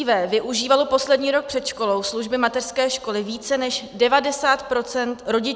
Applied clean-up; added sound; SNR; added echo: none; none; none; none.